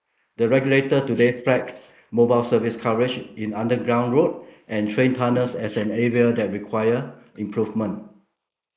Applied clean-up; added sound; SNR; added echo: neural mask model Resemble Enhance denoiser.